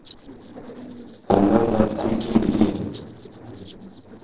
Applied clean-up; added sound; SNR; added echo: neural separator model SepFormer DNS4.